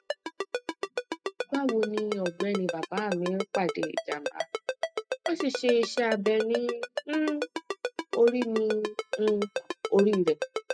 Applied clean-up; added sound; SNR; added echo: classical method spectral subtraction.